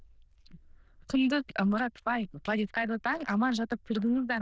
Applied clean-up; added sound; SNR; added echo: neural diffusion model UNIVERSE++.